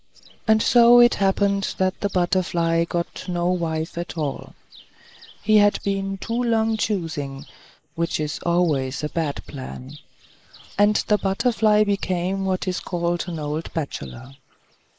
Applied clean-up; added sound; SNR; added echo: neural mask model Resemble Enhance denoiser.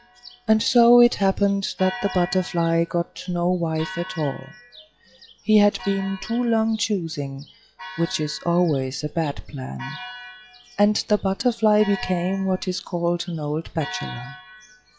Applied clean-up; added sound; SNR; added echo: classical method log-MMSE.